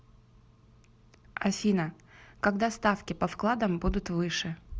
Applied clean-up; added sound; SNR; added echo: none; none; none; none.